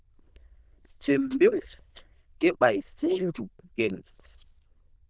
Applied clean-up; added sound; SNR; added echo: neural diffusion model UNIVERSE++.